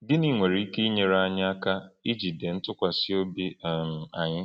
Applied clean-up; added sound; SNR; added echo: none; none; none; none.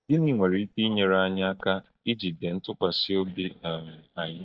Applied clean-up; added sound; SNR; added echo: neural mask model DeepFilterNet 3.